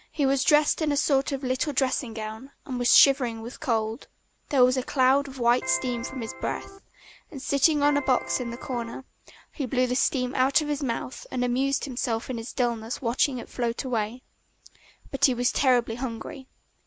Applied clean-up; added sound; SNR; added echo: none; Electric guitar; 12 dB; none.